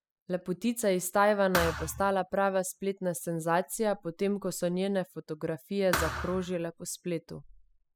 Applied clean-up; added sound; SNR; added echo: classical method spectral subtraction.